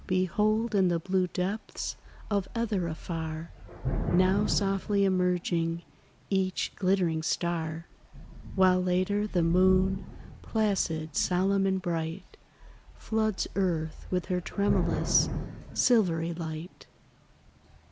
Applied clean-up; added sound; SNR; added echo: none; Thunder / Rain; 9 dB; none.